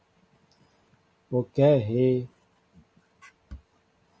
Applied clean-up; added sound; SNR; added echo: none; none; none; none.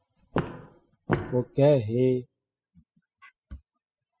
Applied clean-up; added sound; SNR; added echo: classical method spectral subtraction.